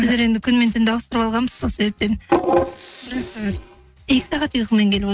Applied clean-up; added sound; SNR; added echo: neural mask model RNNoise.